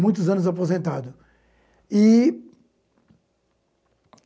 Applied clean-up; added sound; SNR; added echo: none; none; none; none.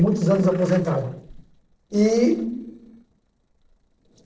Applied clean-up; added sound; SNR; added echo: neural separator model SepFormer DNS4.